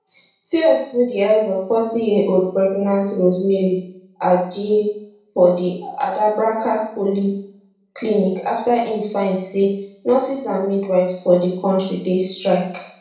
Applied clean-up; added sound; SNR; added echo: none; none; none; reverberation time 0.7 s.